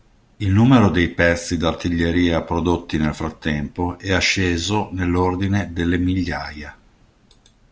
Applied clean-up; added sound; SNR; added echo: none; none; none; none.